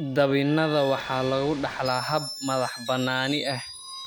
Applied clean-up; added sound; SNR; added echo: none; Ocean / Boat, Water vehicle + Screech; 13 dB; none.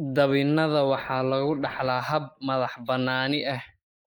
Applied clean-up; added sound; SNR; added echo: neural mask model Resemble Enhance denoiser.